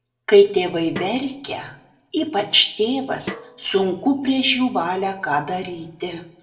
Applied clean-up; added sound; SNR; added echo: none; Snare drum; 16 dB; reverberation time 0.5 s.